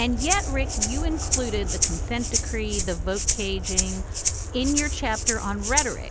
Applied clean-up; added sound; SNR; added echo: none; Aircraft + Rattle (instrument); -3 dB; none.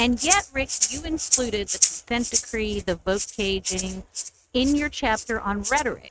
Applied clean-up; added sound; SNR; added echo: neural mask model RNNoise.